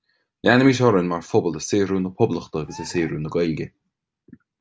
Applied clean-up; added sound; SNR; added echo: none; Bird; 19 dB; none.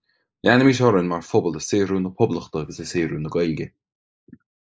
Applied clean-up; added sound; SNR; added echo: neural mask model Resemble Enhance denoiser.